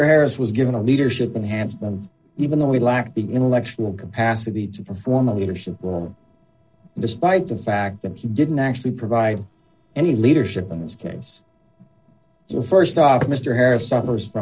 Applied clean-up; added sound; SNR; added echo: neural separator model SepFormer DNS4.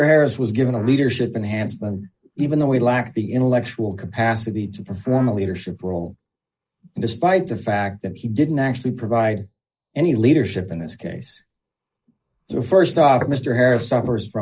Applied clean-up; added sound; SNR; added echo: neural mask model Resemble Enhance denoiser.